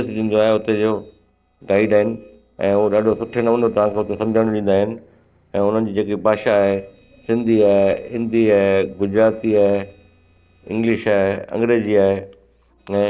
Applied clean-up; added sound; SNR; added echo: neural separator model SepFormer DNS4.